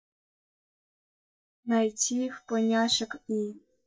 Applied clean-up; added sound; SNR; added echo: neural mask model DeepFilterNet 3.